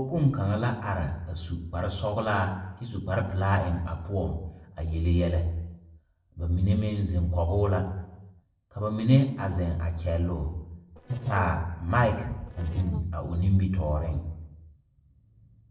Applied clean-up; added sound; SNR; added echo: neural separator model SepFormer DNS4.